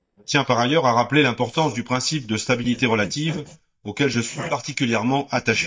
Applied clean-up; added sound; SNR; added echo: neural mask model DeepFilterNet 3.